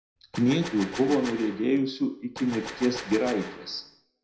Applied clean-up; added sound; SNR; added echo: none; Gunshot, gunfire; 13 dB; reverberation time 0.5 s.